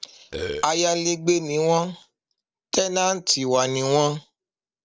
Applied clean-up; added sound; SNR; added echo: neural separator model SepFormer DNS4.